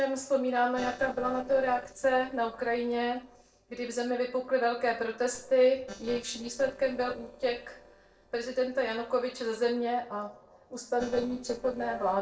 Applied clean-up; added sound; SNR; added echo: neural separator model SepFormer DNS4.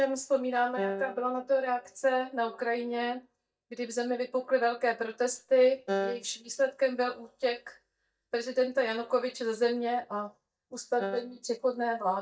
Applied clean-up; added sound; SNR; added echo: neural mask model DeepFilterNet 3.